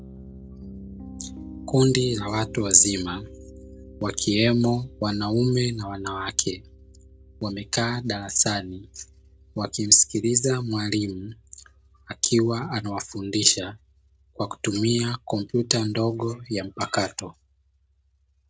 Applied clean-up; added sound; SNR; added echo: none; Piano; 20 dB; none.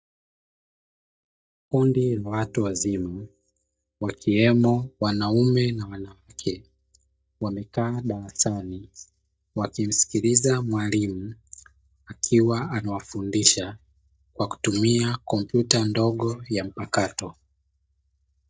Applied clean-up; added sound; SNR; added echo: neural mask model DeepFilterNet 3.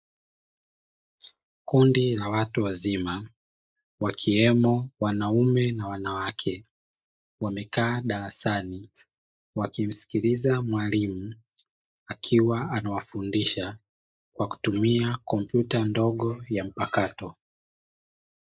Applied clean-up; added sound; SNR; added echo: neural mask model Resemble Enhance denoiser.